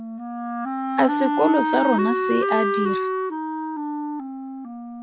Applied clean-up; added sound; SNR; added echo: none; Wind instrument, woodwind instrument; -1 dB; none.